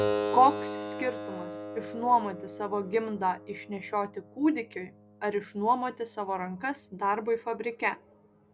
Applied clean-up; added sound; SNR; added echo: none; Keyboard (musical); 8 dB; none.